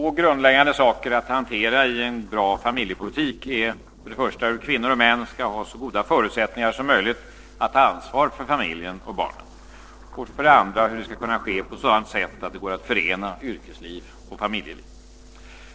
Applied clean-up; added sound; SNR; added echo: neural separator model SepFormer DNS4.